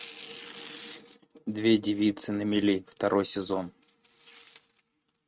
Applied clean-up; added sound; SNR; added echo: neural mask model RNNoise.